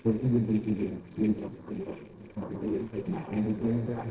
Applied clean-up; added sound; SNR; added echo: neural separator model SepFormer DNS4.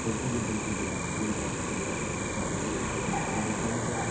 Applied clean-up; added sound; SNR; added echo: none; Cricket; -5 dB; reverberation time 0.7 s.